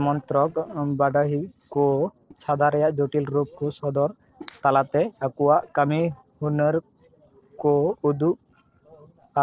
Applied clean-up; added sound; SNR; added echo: neural separator model SepFormer DNS4.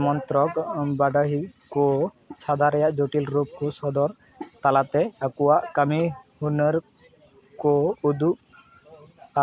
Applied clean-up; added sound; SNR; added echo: none; none; none; none.